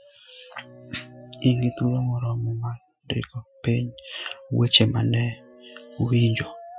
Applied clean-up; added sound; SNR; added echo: classical method Wiener filter.